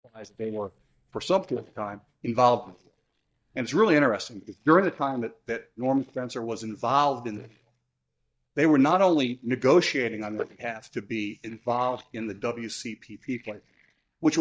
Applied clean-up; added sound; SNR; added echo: neural mask model DeepFilterNet 3.